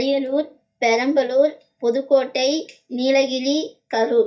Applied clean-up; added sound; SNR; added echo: neural mask model DeepFilterNet 3.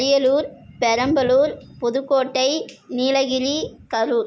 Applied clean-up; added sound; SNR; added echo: none; none; none; none.